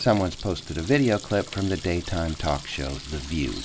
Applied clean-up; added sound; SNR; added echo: none; Sink (filling or washing) / Water tap, faucet; 14 dB; none.